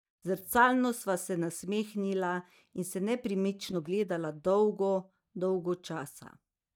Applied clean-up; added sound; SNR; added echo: neural mask model DeepFilterNet 3.